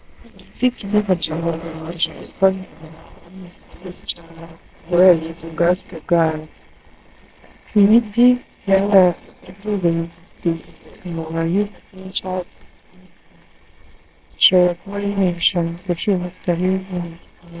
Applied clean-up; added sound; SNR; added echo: neural separator model SepFormer WHAMR!.